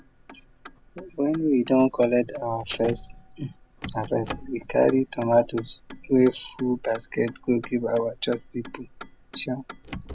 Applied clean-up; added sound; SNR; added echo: none; Motor vehicle (road); 16 dB; none.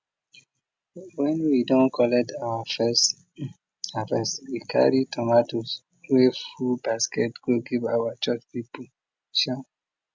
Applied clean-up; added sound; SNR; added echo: none; none; none; none.